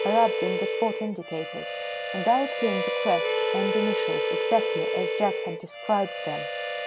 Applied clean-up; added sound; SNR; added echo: none; Harmonica; 0 dB; none.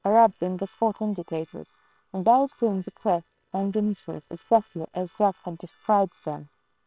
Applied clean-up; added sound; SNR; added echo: neural separator model SepFormer WHAM!.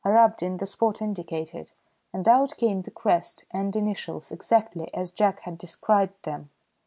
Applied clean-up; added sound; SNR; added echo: none; none; none; none.